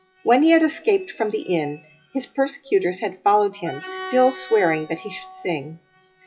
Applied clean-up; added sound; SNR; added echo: classical method WPE with log-MMSE.